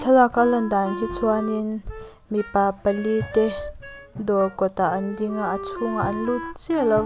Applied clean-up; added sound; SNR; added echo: none; Wind instrument, woodwind instrument; 12 dB; none.